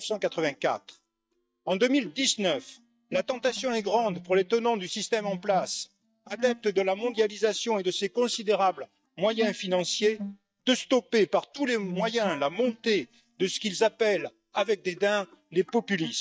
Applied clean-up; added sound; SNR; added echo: neural mask model DeepFilterNet 3.